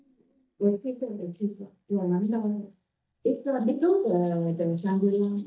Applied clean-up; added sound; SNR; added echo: neural mask model DeepFilterNet 3.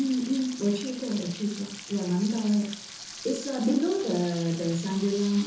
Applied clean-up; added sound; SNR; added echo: none; Frying (food); 14 dB; reverberation time 0.6 s.